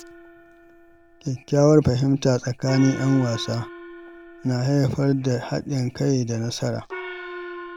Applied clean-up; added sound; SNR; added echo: none; Gong; 16 dB; none.